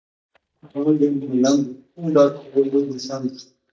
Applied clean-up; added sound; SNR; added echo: neural mask model DeepFilterNet 3.